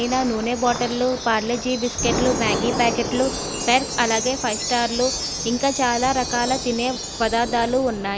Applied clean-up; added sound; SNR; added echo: none; Wind chime + Thunder / Rain; 5 dB; none.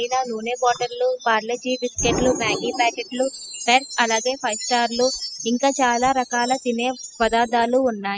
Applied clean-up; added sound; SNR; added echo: classical method spectral subtraction.